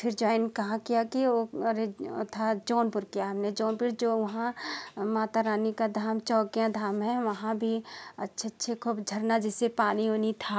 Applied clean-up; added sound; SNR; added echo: none; none; none; none.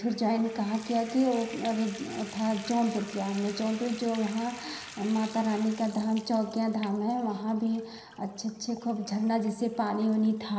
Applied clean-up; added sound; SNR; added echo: none; Bathtub (filling or washing) / Water tap, faucet; 18 dB; reverberation time 0.9 s.